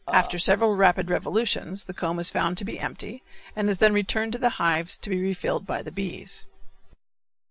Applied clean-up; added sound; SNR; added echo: none; Burping, eructation; 7 dB; none.